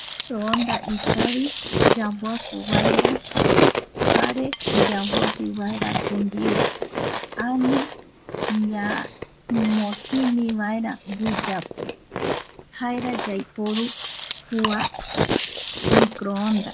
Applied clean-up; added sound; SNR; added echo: none; Chewing, mastication; -2 dB; none.